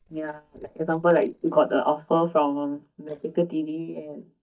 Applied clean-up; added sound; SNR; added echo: neural mask model DeepFilterNet 3.